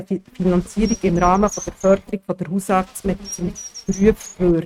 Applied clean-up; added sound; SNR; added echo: neural mask model RNNoise.